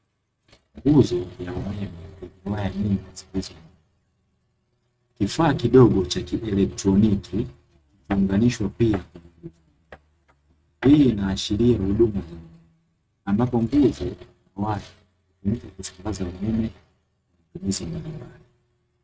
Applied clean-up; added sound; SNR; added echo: neural mask model RNNoise.